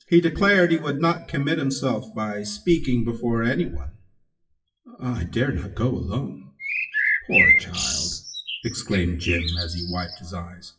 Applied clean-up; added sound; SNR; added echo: classical method WPE with log-MMSE.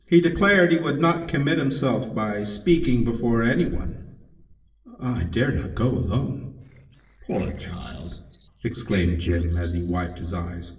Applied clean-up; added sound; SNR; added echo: neural separator model SepFormer DNS4.